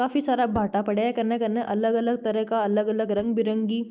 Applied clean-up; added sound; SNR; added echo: neural mask model DeepFilterNet 3.